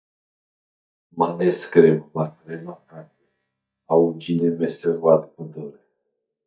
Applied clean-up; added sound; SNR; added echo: neural mask model DeepFilterNet 3.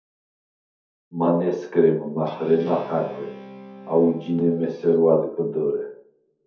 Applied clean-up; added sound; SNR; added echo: none; Guitar; 18 dB; reverberation time 0.5 s.